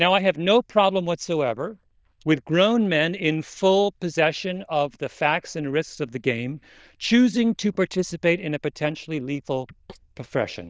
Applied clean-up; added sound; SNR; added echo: neural diffusion model UNIVERSE++.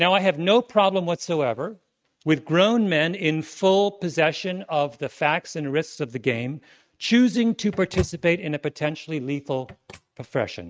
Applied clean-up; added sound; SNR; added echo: neural mask model RNNoise.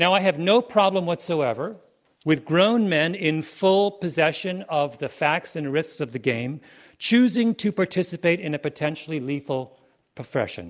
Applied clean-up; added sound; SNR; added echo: none; none; none; none.